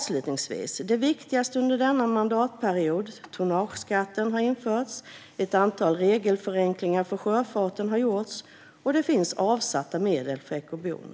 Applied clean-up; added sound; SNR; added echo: none; none; none; none.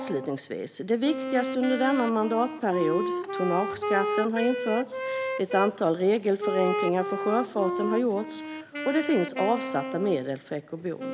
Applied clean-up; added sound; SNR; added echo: none; Wind instrument, woodwind instrument; 5 dB; none.